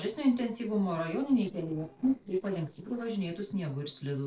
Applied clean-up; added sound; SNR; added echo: neural separator model SepFormer DNS4.